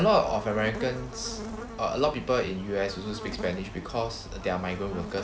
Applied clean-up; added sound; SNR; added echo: none; Buzz; 12 dB; none.